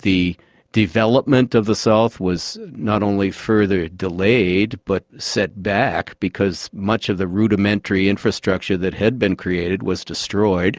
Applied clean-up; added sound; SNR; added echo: none; none; none; none.